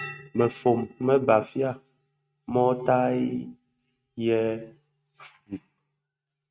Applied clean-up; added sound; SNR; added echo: neural mask model RNNoise.